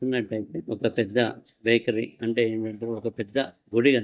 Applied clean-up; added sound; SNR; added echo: neural mask model DeepFilterNet 3.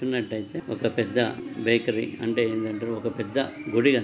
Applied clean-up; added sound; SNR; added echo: none; none; none; none.